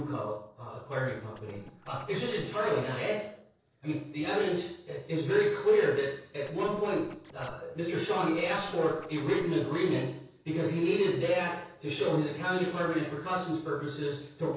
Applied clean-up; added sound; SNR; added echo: neural separator model SepFormer DNS4.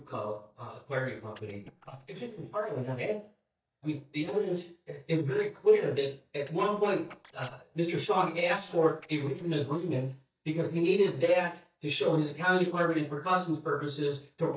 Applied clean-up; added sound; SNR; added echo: neural mask model DeepFilterNet 3.